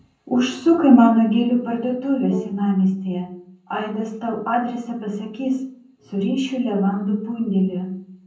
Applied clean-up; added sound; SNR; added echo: none; Brass instrument; 20 dB; reverberation time 0.6 s.